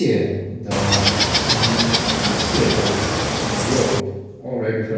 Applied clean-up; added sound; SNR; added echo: none; Water / Bird; -3 dB; reverberation time 1.0 s.